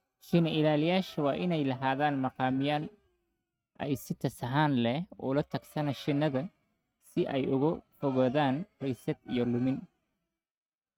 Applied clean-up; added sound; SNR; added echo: neural mask model RNNoise.